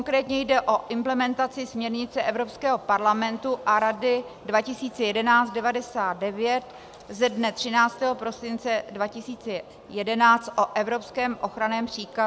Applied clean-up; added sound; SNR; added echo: none; none; none; none.